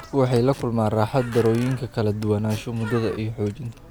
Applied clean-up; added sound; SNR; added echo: none; Squeak / Wood + Bird; 17 dB; none.